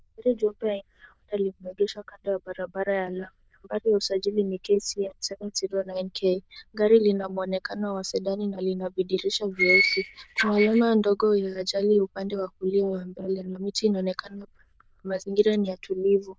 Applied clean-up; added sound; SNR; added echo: neural diffusion model UNIVERSE++.